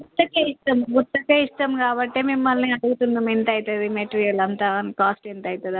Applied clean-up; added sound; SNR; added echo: none; none; none; none.